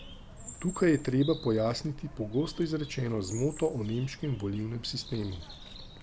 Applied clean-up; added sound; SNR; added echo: none; Bird; 14 dB; none.